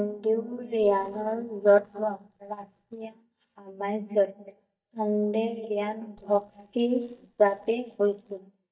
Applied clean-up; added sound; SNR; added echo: neural mask model DeepFilterNet 3.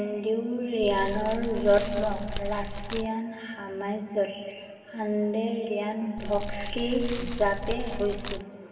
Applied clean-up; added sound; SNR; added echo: none; Fire; 5 dB; reverberation time 2.0 s.